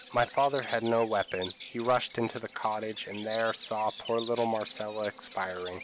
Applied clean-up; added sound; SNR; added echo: none; Bird vocalization, bird call, bird song; 15 dB; none.